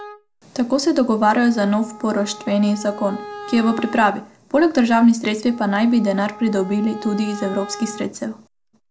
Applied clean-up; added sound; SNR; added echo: none; Wind instrument, woodwind instrument; 18 dB; none.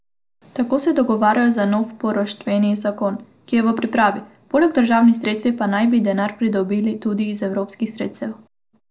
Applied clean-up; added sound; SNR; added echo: none; none; none; none.